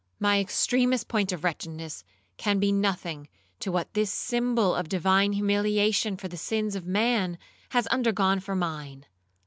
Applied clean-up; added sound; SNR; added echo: none; none; none; none.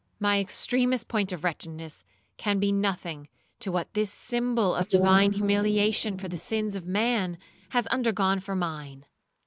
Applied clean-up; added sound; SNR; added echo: neural mask model Resemble Enhance denoiser.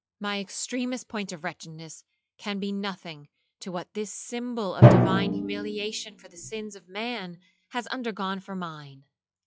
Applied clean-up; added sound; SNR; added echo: classical method log-MMSE.